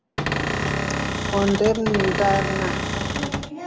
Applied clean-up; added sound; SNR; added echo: none; Cupboard open or close / Door; 0 dB; none.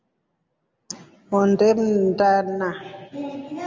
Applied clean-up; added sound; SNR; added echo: none; none; none; none.